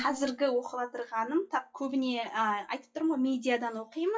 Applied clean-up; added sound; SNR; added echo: classical method WPE with log-MMSE.